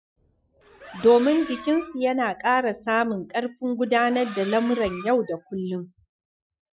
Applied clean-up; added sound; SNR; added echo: classical method Wiener filter.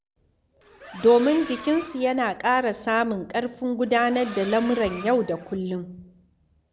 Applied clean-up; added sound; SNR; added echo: none; Accelerating, revving, vroom; 16 dB; none.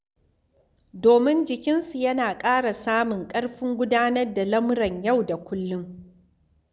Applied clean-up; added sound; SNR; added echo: none; none; none; none.